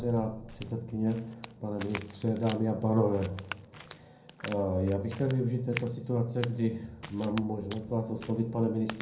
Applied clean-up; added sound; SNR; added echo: none; Crack; 16 dB; reverberation time 0.5 s.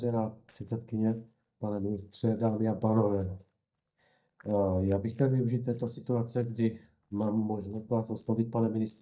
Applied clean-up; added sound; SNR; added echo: neural mask model DeepFilterNet 3.